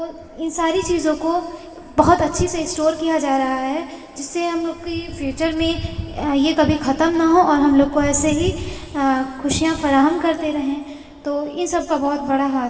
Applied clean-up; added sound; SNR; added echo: none; none; none; reverberation time 2.5 s.